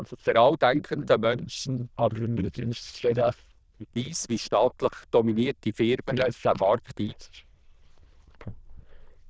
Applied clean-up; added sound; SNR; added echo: neural diffusion model UNIVERSE++.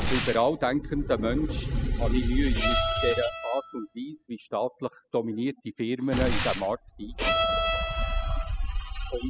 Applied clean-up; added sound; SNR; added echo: classical method spectral subtraction.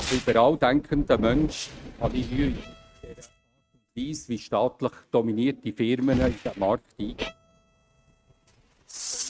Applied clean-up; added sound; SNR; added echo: neural mask model RNNoise.